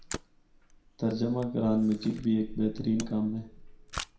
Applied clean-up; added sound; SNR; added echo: none; Camera; 13 dB; reverberation time 0.5 s.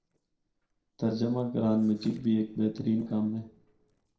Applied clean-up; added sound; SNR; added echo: neural separator model SepFormer DNS4.